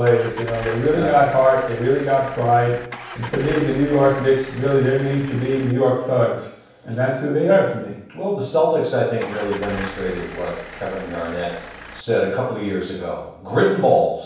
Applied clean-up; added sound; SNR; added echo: none; Engine starting / Car; 15 dB; reverberation time 0.7 s.